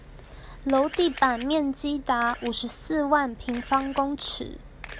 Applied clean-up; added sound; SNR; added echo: none; Camera; 18 dB; none.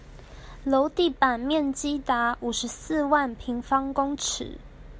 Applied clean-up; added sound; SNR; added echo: none; none; none; none.